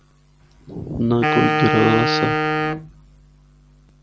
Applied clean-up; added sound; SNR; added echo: none; Wind instrument, woodwind instrument; -2 dB; none.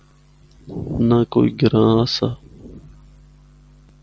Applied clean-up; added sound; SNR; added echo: none; none; none; none.